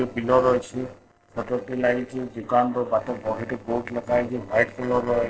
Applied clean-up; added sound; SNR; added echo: neural separator model SepFormer DNS4.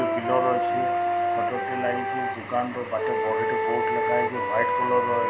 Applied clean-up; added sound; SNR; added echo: none; Wind instrument, woodwind instrument; -3 dB; reverberation time 0.5 s.